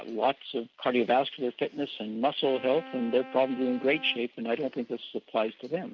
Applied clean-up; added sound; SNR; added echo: none; Wind instrument, woodwind instrument; 18 dB; none.